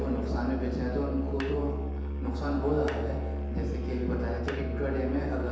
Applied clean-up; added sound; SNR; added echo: none; Musical instrument; 1 dB; reverberation time 1.2 s.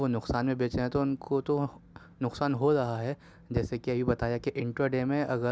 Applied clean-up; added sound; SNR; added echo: none; none; none; none.